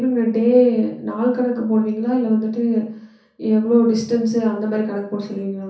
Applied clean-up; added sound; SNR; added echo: none; none; none; reverberation time 0.6 s.